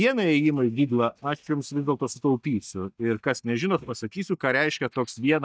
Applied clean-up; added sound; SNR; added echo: neural mask model DeepFilterNet 3.